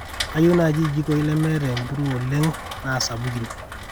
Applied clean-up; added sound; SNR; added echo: none; Rain; 11 dB; none.